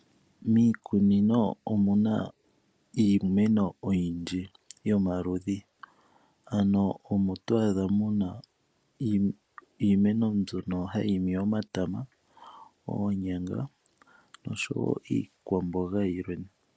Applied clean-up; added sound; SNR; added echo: none; none; none; none.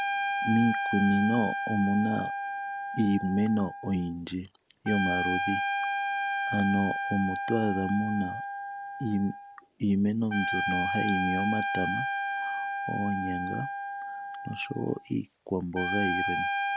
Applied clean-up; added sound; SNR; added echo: none; Trumpet; 2 dB; none.